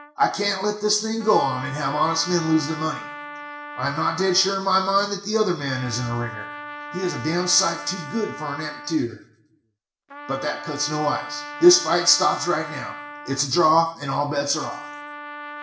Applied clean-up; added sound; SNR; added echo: none; Trumpet; 13 dB; reverberation time 0.6 s.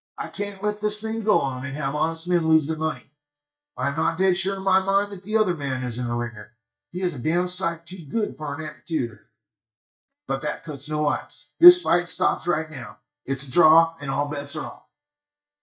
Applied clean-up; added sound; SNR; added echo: neural mask model DeepFilterNet 3.